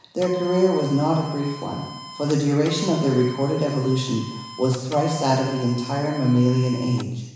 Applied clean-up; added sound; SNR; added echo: none; Printer; 16 dB; reverberation time 1.0 s.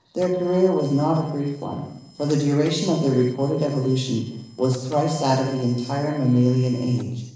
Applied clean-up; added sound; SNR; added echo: neural separator model SepFormer DNS4.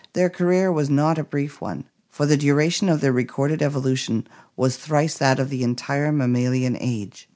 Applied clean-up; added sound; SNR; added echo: none; none; none; none.